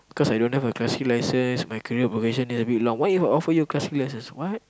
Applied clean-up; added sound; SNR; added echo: none; none; none; none.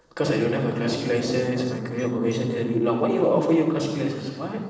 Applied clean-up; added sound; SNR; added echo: neural separator model SepFormer DNS4.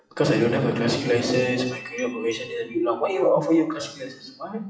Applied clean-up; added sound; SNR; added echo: classical method WPE with log-MMSE.